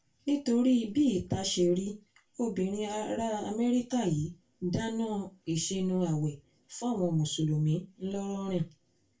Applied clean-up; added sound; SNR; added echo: none; none; none; reverberation time 0.2 s.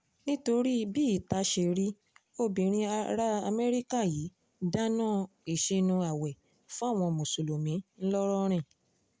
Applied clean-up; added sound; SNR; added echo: none; none; none; none.